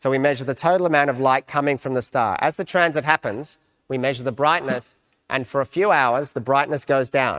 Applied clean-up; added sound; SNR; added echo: neural mask model RNNoise.